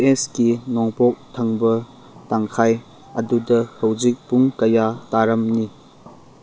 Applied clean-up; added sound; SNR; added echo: none; none; none; none.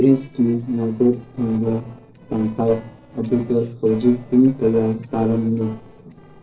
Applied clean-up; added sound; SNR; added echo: neural separator model SepFormer DNS4.